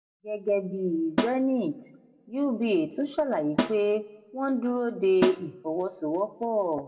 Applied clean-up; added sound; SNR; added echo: none; Snare drum; 7 dB; reverberation time 0.6 s.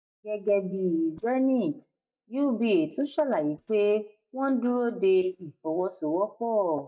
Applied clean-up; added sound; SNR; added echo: neural mask model DeepFilterNet 3.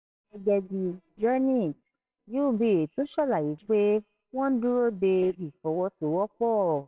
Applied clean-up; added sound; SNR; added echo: neural separator model SepFormer WHAMR!.